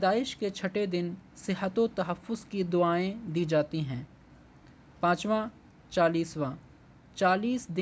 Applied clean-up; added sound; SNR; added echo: none; none; none; none.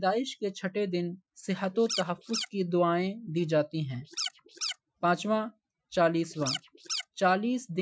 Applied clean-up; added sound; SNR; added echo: classical method Wiener filter.